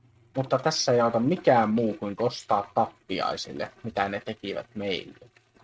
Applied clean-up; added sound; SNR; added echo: neural mask model RNNoise.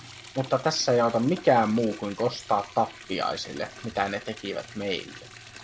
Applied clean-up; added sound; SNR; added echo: none; Liquid; 18 dB; none.